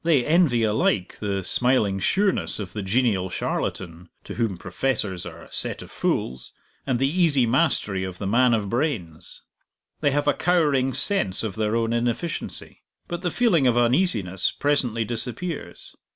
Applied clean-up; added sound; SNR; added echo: none; none; none; none.